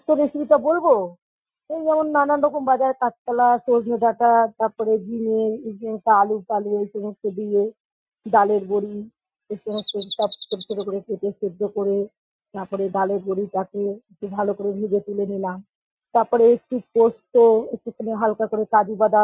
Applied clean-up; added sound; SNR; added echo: classical method Wiener filter.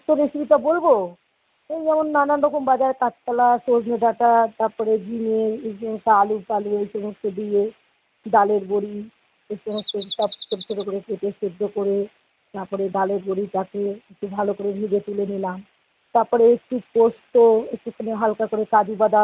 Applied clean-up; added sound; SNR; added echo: none; Bird vocalization, bird call, bird song; 5 dB; none.